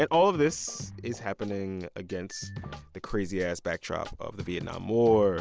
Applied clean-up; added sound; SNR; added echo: none; none; none; none.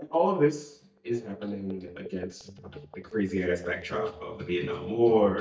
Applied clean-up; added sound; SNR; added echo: neural mask model DeepFilterNet 3.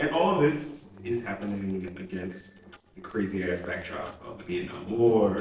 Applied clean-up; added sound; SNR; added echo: neural separator model SepFormer DNS4.